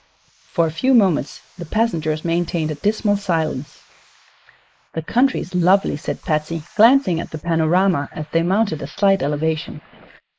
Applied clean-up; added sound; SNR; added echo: neural mask model Resemble Enhance denoiser.